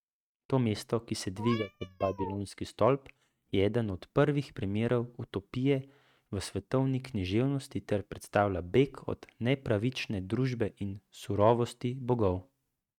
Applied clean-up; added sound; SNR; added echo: neural mask model RNNoise.